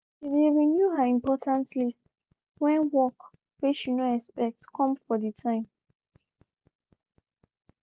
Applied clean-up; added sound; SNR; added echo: none; none; none; none.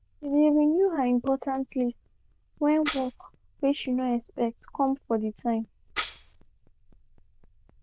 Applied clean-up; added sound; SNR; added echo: neural diffusion model UNIVERSE++.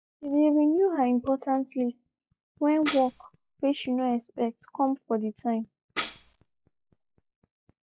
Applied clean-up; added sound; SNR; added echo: classical method log-MMSE.